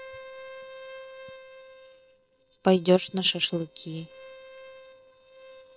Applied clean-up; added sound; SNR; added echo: neural separator model SepFormer DNS4.